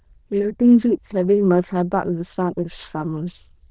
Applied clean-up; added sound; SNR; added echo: neural diffusion model UNIVERSE++.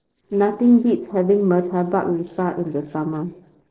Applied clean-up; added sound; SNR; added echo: neural separator model SepFormer DNS4.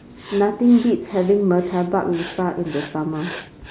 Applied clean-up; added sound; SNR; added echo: none; Writing; 19 dB; none.